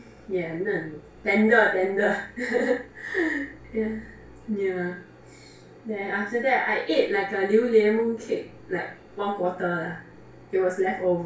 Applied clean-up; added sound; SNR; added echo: none; none; none; reverberation time 0.3 s.